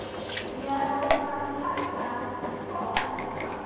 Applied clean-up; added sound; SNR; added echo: none; Engine; 0 dB; reverberation time 2.1 s.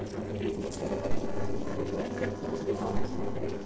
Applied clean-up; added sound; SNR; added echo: neural separator model SepFormer DNS4.